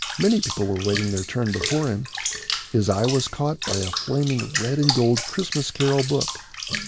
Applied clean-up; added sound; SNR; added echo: none; Bathtub (filling or washing) / Water; 6 dB; none.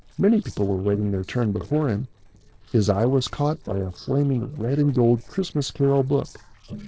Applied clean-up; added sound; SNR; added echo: neural separator model SepFormer DNS4.